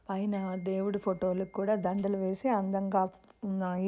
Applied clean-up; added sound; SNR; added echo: none; none; none; none.